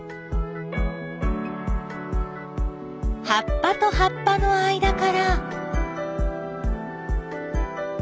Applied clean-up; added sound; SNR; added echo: none; none; none; none.